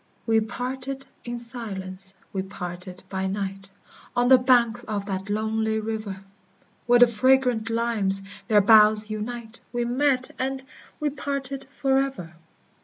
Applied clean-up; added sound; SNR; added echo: none; none; none; none.